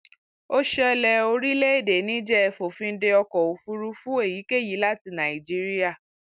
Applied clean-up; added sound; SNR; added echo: none; none; none; none.